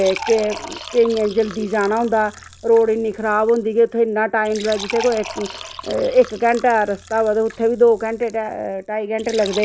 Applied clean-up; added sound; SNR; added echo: none; Fill (with liquid) / Trickle, dribble; 16 dB; none.